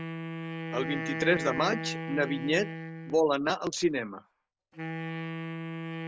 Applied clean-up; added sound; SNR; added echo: none; Wind instrument, woodwind instrument; 6 dB; none.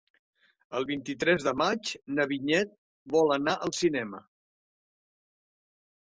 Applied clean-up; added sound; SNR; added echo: none; none; none; none.